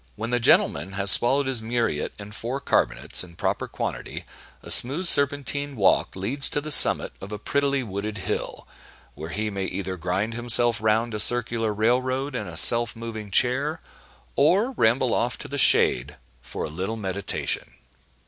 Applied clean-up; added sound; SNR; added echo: none; none; none; none.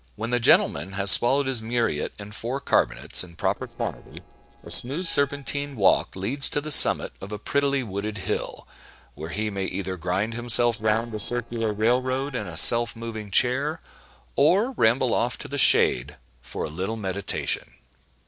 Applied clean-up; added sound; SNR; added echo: neural separator model SepFormer DNS4.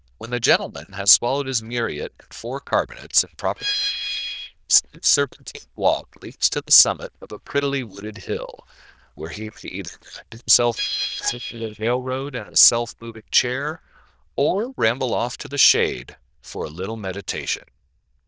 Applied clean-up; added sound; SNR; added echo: neural diffusion model UNIVERSE++.